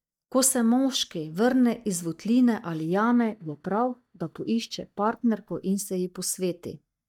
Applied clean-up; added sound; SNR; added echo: neural mask model DeepFilterNet 3.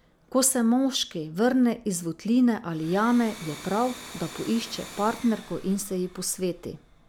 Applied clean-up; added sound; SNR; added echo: none; Domestic sounds, home sounds; 20 dB; none.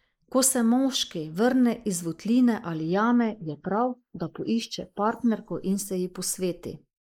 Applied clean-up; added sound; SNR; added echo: neural mask model Resemble Enhance denoiser.